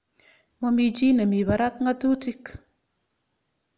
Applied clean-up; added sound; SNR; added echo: none; none; none; none.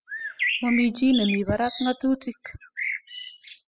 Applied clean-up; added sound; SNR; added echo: classical method spectral subtraction.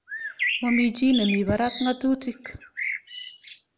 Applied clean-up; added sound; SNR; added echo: none; Bird; 7 dB; none.